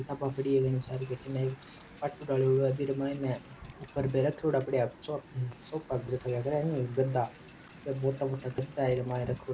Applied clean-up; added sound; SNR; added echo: none; Wind; 18 dB; none.